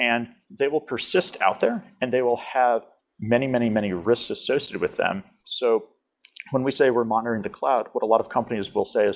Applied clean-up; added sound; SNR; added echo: none; none; none; none.